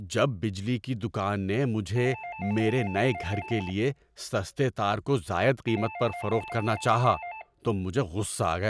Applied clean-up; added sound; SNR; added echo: none; Doorbell; 13 dB; none.